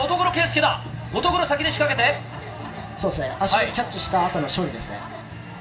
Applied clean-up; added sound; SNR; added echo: none; none; none; reverberation time 0.4 s.